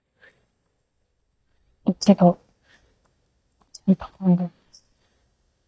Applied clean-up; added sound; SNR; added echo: neural mask model DeepFilterNet 3.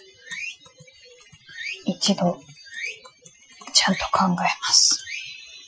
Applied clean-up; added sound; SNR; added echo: classical method Wiener filter.